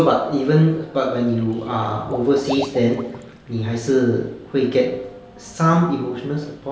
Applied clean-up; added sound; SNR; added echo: none; Water / Liquid; 15 dB; none.